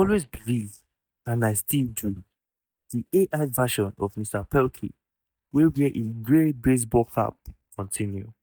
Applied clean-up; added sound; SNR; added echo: neural mask model DeepFilterNet 3.